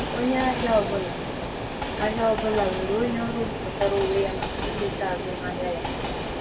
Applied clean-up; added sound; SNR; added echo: none; Train; 3 dB; reverberation time 1.0 s.